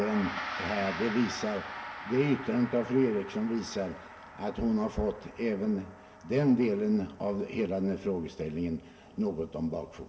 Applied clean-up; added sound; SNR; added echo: none; Gong; 12 dB; reverberation time 0.7 s.